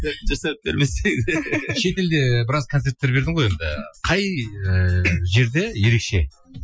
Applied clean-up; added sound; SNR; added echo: classical method Wiener filter.